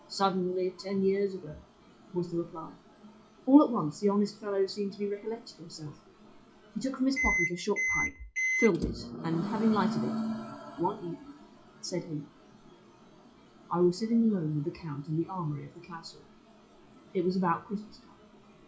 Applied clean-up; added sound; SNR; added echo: classical method WPE with log-MMSE.